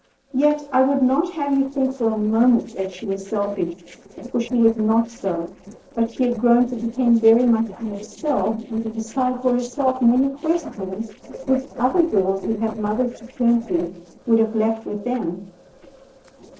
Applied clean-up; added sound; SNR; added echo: neural separator model SepFormer DNS4.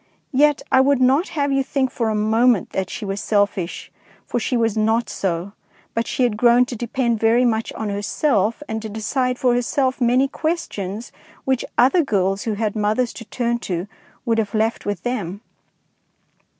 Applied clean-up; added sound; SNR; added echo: none; none; none; none.